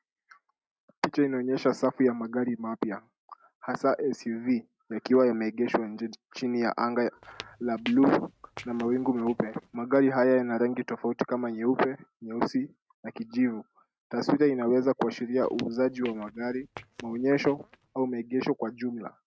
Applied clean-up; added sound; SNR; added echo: neural mask model RNNoise.